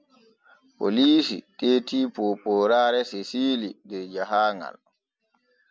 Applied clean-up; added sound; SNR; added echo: none; none; none; none.